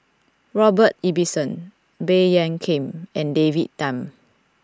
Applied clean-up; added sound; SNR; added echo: none; none; none; none.